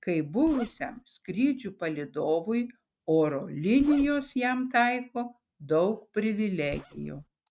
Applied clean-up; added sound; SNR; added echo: neural mask model RNNoise.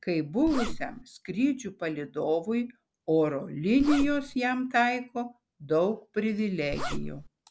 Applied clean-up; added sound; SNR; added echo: none; Zipper (clothing); 5 dB; none.